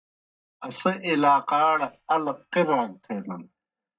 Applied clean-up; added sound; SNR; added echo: neural mask model DeepFilterNet 3.